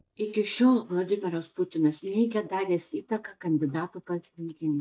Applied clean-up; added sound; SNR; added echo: neural mask model DeepFilterNet 3.